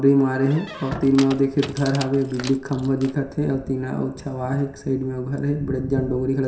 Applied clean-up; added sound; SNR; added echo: none; Squeak; 14 dB; reverberation time 0.7 s.